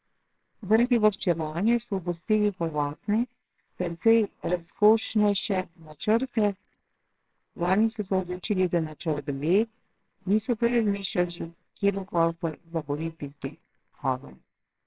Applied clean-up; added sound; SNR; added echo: neural separator model SepFormer WHAMR!.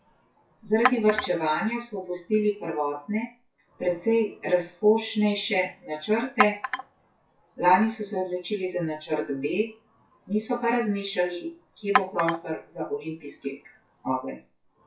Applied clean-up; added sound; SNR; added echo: classical method WPE with log-MMSE.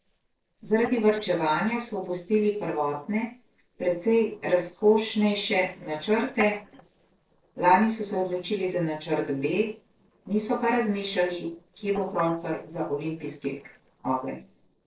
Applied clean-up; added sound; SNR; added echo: neural separator model SepFormer DNS4.